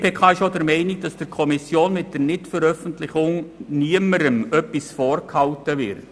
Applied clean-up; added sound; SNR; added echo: none; none; none; none.